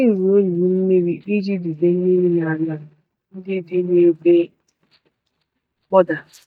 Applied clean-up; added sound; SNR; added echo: neural mask model DeepFilterNet 3.